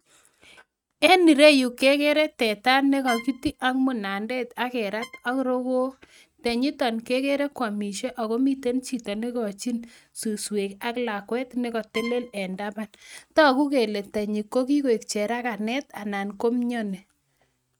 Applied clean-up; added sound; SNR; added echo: neural mask model RNNoise.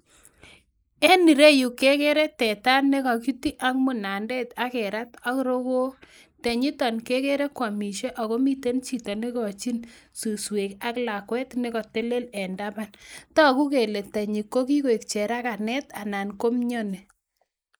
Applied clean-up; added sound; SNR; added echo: neural mask model Resemble Enhance denoiser.